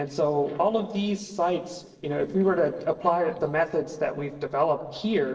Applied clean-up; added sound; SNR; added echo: neural separator model SepFormer DNS4.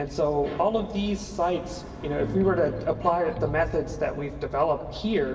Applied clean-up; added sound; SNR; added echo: none; Electric guitar; 10 dB; reverberation time 2.9 s.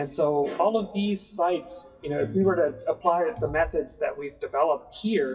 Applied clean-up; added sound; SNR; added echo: classical method WPE with log-MMSE.